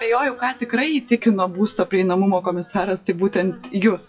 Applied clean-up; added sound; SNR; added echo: classical method WPE with log-MMSE.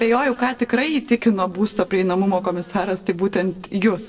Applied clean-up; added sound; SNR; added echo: neural separator model SepFormer DNS4.